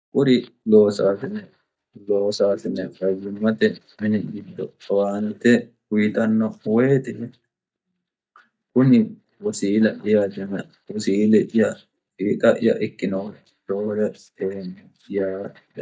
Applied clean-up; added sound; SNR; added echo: neural mask model DeepFilterNet 3.